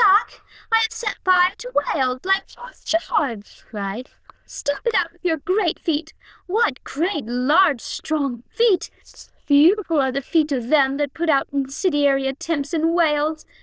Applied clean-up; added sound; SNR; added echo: neural diffusion model UNIVERSE++.